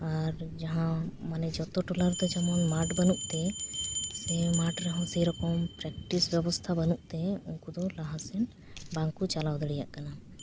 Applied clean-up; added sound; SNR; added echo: none; Bell; 11 dB; none.